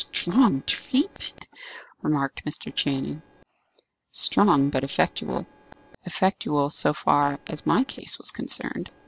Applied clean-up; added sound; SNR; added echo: neural separator model SepFormer DNS4.